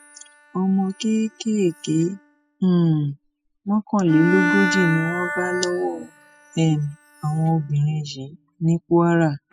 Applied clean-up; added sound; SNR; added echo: classical method spectral subtraction.